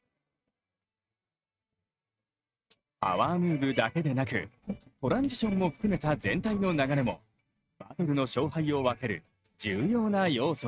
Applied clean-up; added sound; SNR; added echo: neural mask model RNNoise.